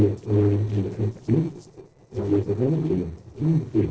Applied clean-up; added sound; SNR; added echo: neural separator model SepFormer DNS4.